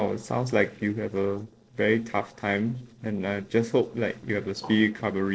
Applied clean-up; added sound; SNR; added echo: neural separator model SepFormer DNS4.